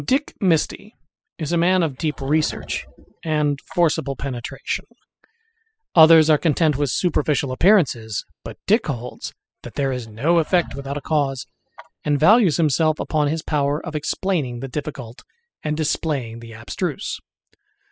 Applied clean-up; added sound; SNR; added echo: classical method spectral subtraction.